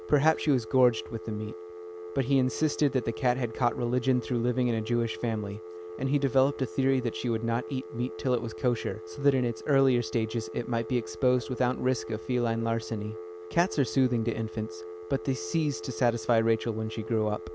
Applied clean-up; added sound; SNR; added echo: none; Telephone; 12 dB; none.